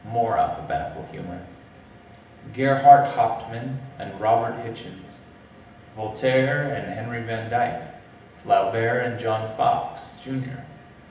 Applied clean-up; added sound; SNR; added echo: none; none; none; reverberation time 0.8 s.